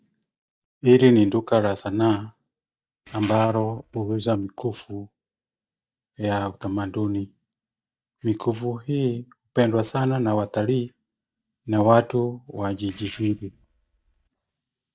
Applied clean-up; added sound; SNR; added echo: neural mask model DeepFilterNet 3.